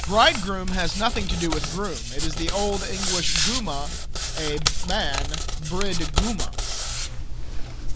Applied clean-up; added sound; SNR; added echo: none; Hands; -3 dB; none.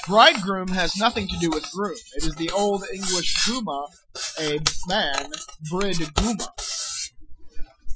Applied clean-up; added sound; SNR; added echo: classical method Wiener filter.